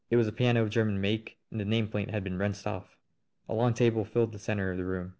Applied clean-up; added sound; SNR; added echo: none; none; none; none.